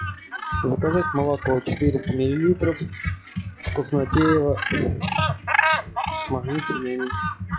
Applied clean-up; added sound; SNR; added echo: classical method log-MMSE.